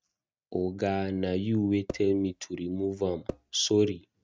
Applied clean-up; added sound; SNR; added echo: neural mask model RNNoise.